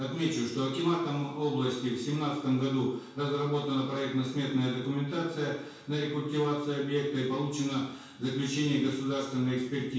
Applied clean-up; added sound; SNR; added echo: none; none; none; reverberation time 0.6 s.